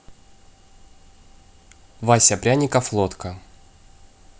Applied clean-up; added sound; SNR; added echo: none; none; none; none.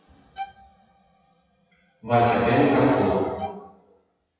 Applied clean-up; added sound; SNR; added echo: classical method WPE with log-MMSE.